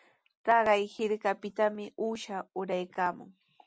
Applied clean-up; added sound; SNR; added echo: none; none; none; none.